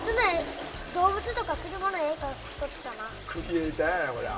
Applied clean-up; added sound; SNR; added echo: none; Toilet flush; 11 dB; reverberation time 2.7 s.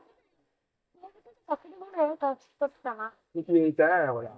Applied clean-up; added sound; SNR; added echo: neural mask model DeepFilterNet 3.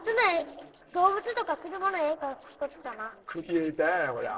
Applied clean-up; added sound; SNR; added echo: neural separator model SepFormer DNS4.